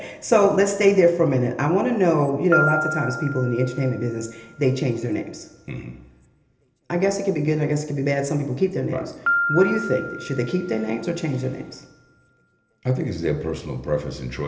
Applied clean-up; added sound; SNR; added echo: none; Piano; 10 dB; reverberation time 1.4 s.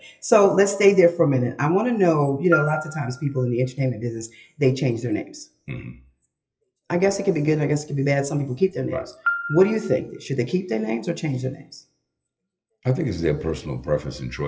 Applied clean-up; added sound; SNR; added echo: classical method WPE with log-MMSE.